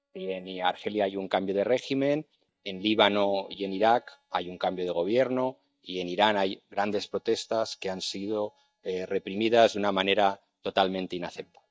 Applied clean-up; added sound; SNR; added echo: neural mask model DeepFilterNet 3.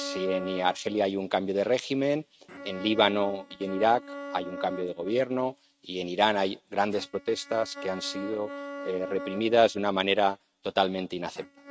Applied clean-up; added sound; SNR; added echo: neural mask model RNNoise.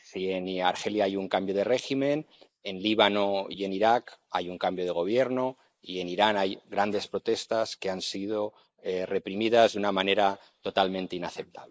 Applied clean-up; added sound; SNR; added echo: neural mask model Resemble Enhance denoiser.